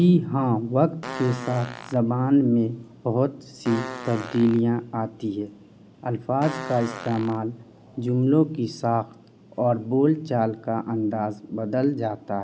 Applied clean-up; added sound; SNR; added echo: none; Fart; 15 dB; none.